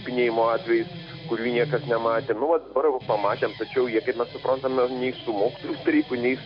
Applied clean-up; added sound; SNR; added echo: none; Guitar; 15 dB; none.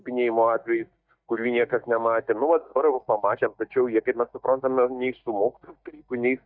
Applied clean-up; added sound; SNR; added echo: neural mask model DeepFilterNet 3.